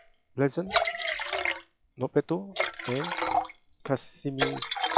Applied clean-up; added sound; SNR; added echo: classical method log-MMSE.